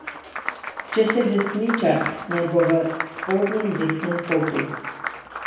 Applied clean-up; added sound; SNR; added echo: none; Applause; 8 dB; reverberation time 0.9 s.